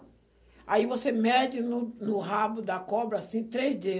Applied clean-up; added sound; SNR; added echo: none; none; none; none.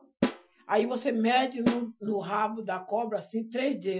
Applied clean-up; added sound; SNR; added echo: classical method Wiener filter.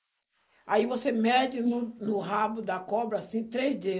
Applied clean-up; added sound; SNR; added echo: neural mask model Resemble Enhance denoiser.